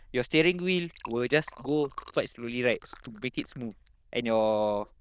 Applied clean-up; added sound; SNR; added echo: neural diffusion model UNIVERSE++.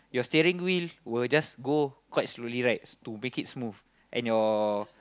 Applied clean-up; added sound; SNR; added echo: none; none; none; none.